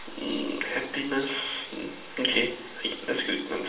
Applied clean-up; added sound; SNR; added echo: none; Bathtub (filling or washing); 16 dB; reverberation time 0.9 s.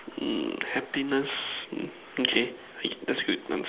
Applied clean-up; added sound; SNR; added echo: none; none; none; none.